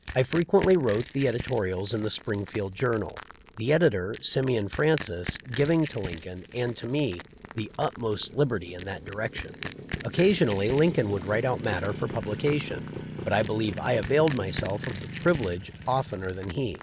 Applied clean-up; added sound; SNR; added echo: none; Motorcycle + Crushing; 10 dB; none.